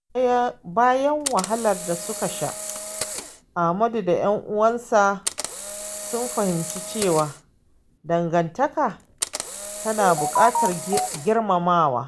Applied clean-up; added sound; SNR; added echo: none; Camera; 10 dB; none.